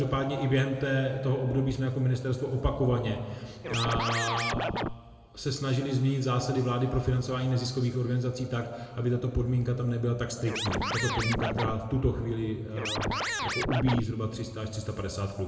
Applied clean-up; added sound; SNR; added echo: none; Scratching (performance technique); 2 dB; reverberation time 1.9 s.